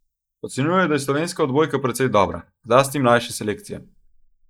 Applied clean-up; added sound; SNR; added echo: neural mask model Resemble Enhance denoiser.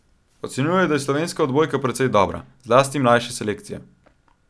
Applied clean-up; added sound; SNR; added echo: none; none; none; none.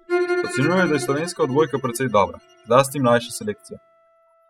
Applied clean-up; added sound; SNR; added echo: classical method spectral subtraction.